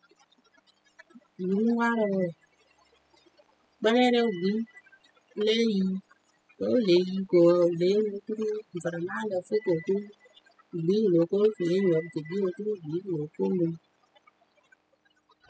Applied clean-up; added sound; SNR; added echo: classical method spectral subtraction.